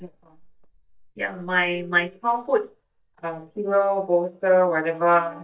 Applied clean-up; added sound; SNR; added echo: neural mask model DeepFilterNet 3.